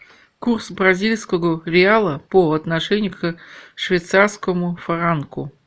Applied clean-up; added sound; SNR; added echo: none; none; none; none.